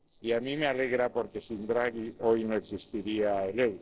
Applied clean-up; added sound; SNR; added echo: neural separator model SepFormer DNS4.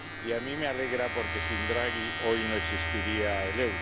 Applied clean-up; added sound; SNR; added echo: none; Domestic sounds, home sounds; 1 dB; none.